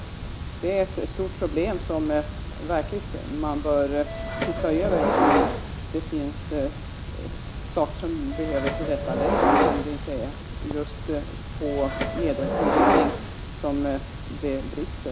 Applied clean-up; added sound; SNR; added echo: none; Subway, metro, underground; -3 dB; none.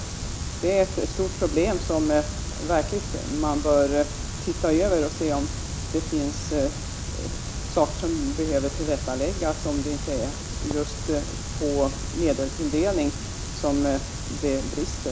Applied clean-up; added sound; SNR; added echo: none; none; none; none.